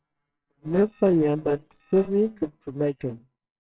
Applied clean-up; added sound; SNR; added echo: neural separator model SepFormer WHAMR!.